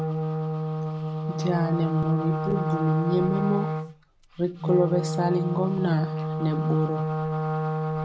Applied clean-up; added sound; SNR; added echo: none; Wind instrument, woodwind instrument; 0 dB; none.